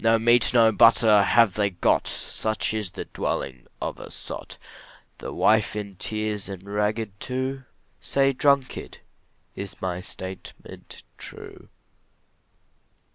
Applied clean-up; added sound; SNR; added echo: none; none; none; none.